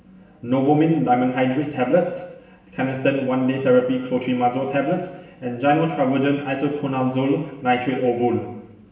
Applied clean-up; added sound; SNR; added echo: none; none; none; reverberation time 1.0 s.